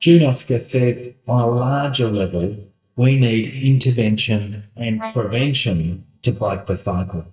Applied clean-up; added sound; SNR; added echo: neural mask model DeepFilterNet 3.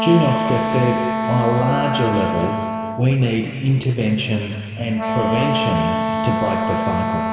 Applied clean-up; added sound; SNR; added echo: none; Wind instrument, woodwind instrument; 2 dB; reverberation time 2.2 s.